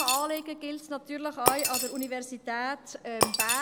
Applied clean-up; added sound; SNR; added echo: none; Shatter; 0 dB; none.